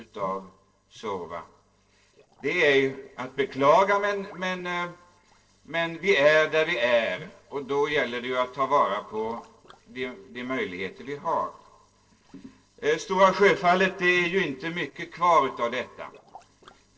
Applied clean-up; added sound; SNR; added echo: neural separator model SepFormer DNS4.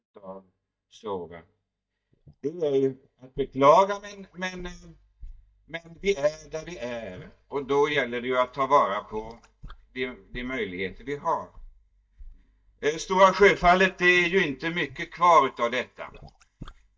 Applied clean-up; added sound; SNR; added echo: neural mask model DeepFilterNet 3.